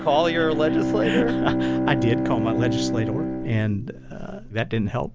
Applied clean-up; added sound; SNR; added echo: none; Bowed string instrument; 1 dB; none.